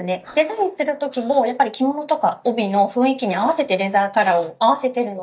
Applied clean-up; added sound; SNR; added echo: neural mask model DeepFilterNet 3.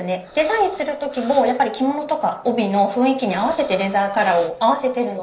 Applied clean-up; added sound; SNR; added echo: neural separator model SepFormer DNS4.